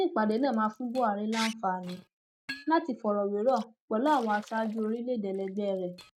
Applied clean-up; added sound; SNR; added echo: neural mask model RNNoise.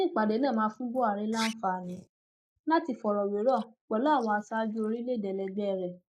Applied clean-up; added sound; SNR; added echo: neural mask model Resemble Enhance denoiser.